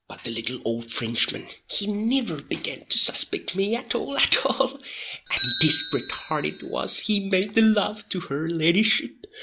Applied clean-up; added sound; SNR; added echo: none; Bicycle; 15 dB; none.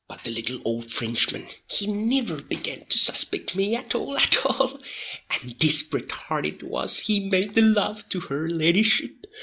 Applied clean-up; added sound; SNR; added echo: none; none; none; none.